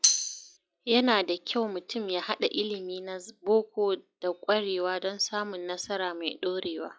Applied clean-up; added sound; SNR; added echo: classical method log-MMSE.